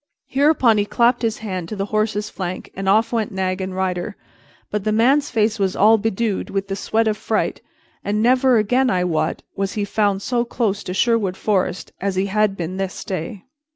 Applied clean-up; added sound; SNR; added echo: none; none; none; none.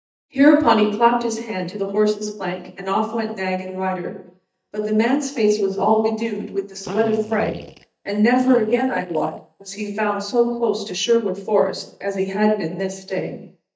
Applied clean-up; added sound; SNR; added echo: neural mask model DeepFilterNet 3.